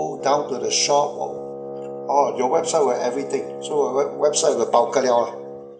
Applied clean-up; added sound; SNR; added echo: none; Wind instrument, woodwind instrument; 11 dB; reverberation time 0.7 s.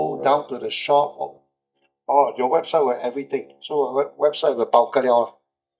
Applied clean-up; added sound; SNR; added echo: neural mask model DeepFilterNet 3.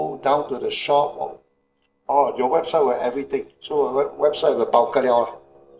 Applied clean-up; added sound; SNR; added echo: neural separator model SepFormer DNS4.